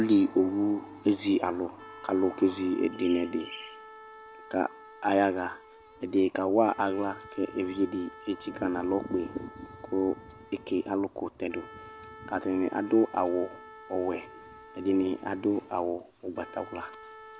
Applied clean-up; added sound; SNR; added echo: none; Wind instrument, woodwind instrument; 19 dB; none.